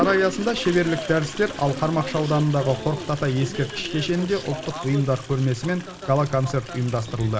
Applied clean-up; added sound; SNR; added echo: none; Toilet flush; 14 dB; none.